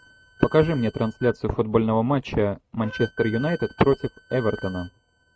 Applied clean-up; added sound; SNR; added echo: neural mask model RNNoise.